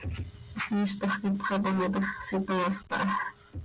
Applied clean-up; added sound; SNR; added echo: none; none; none; none.